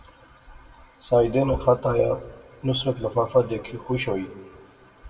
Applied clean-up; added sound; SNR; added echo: none; none; none; reverberation time 1.1 s.